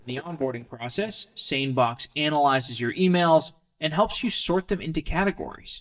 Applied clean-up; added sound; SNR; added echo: neural mask model DeepFilterNet 3.